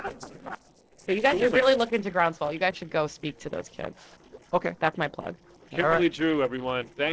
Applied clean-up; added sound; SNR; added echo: neural separator model SepFormer DNS4.